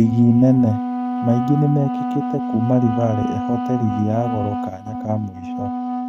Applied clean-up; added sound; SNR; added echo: neural mask model RNNoise.